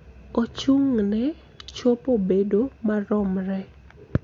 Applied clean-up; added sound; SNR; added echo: none; none; none; none.